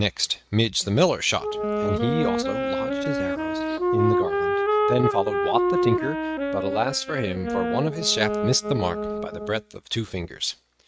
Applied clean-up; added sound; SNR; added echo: neural mask model RNNoise.